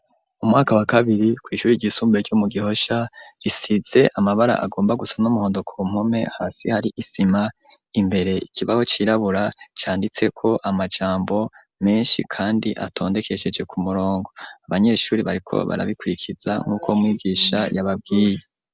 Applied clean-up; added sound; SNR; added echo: none; none; none; none.